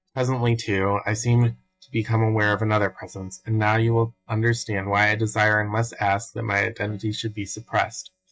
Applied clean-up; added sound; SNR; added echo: neural mask model DeepFilterNet 3.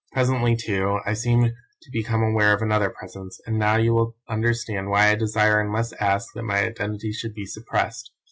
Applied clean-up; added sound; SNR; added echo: none; none; none; none.